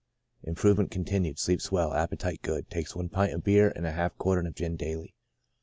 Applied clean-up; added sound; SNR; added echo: none; none; none; none.